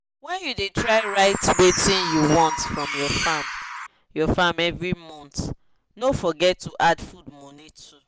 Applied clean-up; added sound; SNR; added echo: none; Bird; 4 dB; none.